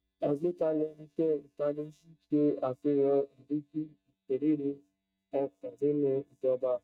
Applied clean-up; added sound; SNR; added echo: neural mask model DeepFilterNet 3.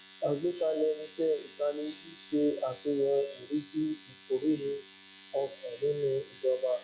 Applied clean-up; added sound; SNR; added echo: classical method log-MMSE.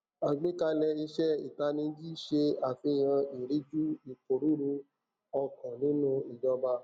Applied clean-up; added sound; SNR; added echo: none; none; none; none.